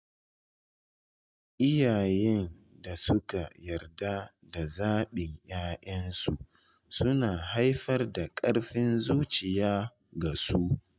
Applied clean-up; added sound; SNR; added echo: neural mask model DeepFilterNet 3.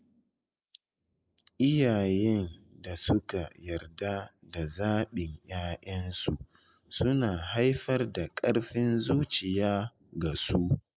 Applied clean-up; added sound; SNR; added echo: neural mask model Resemble Enhance denoiser.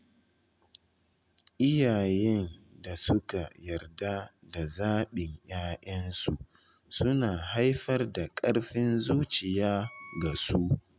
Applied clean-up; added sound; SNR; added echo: none; Wind instrument, woodwind instrument; 19 dB; none.